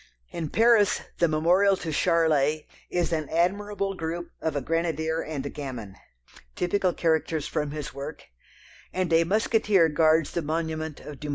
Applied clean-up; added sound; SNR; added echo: none; none; none; none.